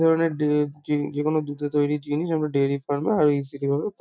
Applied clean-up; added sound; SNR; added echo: none; none; none; none.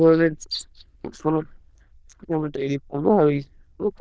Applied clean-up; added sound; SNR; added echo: neural diffusion model UNIVERSE++.